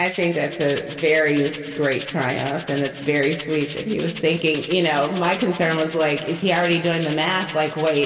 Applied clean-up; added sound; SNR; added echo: none; Rattle (instrument); 13 dB; reverberation time 2.3 s.